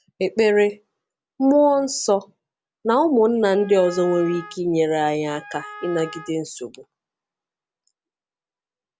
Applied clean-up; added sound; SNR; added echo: none; Wind instrument, woodwind instrument; 17 dB; none.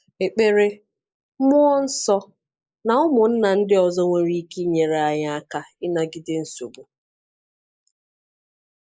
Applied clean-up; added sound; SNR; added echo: neural mask model Resemble Enhance denoiser.